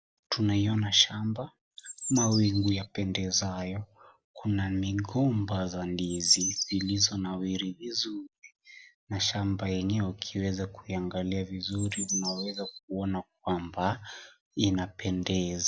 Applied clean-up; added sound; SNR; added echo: none; Bird; 6 dB; none.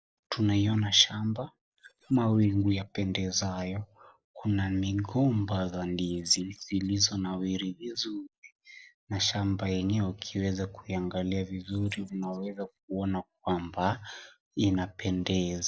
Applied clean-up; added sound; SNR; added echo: neural separator model SepFormer DNS4.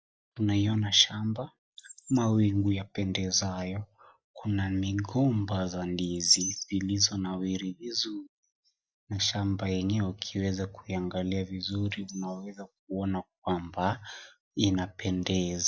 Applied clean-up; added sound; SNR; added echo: neural mask model DeepFilterNet 3.